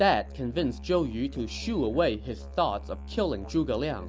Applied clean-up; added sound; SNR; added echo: none; Musical instrument; 12 dB; none.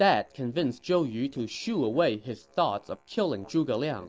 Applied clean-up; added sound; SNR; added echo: neural separator model SepFormer DNS4.